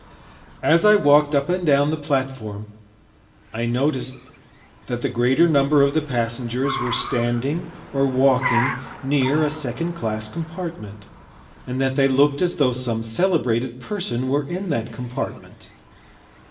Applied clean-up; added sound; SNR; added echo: none; Car; 14 dB; reverberation time 0.7 s.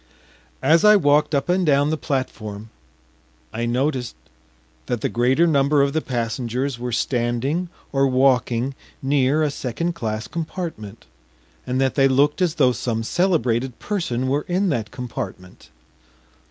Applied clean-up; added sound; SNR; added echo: none; none; none; none.